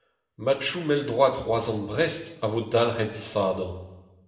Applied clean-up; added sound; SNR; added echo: none; none; none; reverberation time 1.0 s.